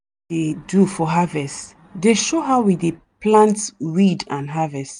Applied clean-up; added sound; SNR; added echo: none; none; none; none.